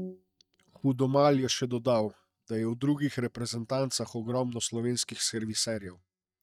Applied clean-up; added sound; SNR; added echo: neural mask model DeepFilterNet 3.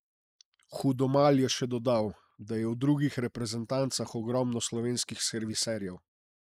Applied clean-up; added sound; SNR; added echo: neural mask model Resemble Enhance denoiser.